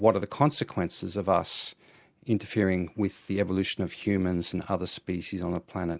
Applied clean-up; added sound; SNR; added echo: none; none; none; none.